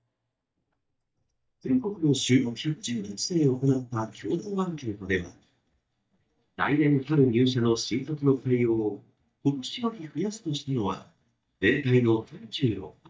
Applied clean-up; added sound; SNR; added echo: neural mask model DeepFilterNet 3.